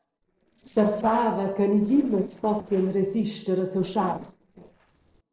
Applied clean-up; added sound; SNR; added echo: neural separator model SepFormer DNS4.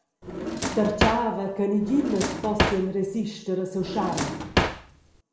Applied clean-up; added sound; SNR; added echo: none; Drawer open or close; 1 dB; reverberation time 0.5 s.